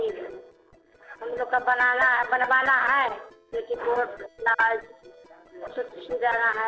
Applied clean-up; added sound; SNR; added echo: neural separator model SepFormer DNS4.